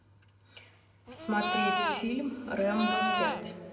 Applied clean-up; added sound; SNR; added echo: none; Livestock, farm animals, working animals; -2 dB; reverberation time 2.7 s.